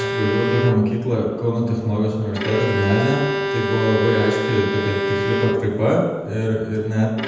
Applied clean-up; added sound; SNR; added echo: none; Bowed string instrument; 4 dB; reverberation time 1.1 s.